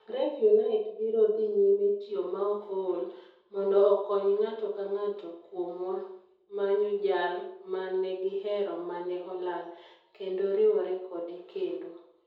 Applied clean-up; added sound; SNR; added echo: none; none; none; reverberation time 0.8 s.